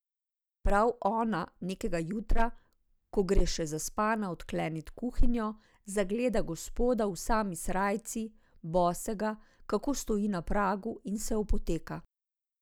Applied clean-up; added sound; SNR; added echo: none; none; none; none.